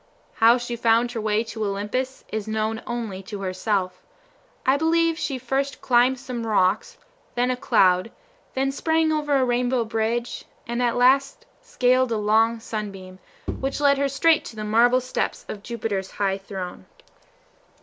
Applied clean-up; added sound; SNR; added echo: none; Bowed string instrument; 11 dB; none.